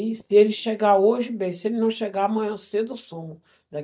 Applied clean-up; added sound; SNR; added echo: neural mask model DeepFilterNet 3.